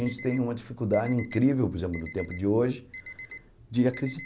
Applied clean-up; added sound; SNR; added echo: none; Alarm; 18 dB; none.